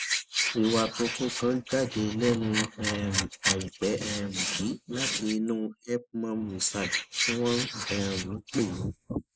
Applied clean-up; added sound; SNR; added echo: neural mask model Resemble Enhance denoiser.